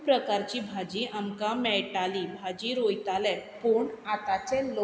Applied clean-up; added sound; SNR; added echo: none; none; none; none.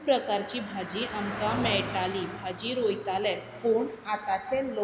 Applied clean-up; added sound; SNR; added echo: none; Car passing by; 10 dB; none.